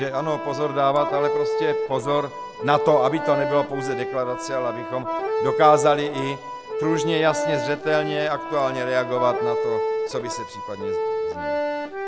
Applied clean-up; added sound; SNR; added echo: none; Accordion; 2 dB; none.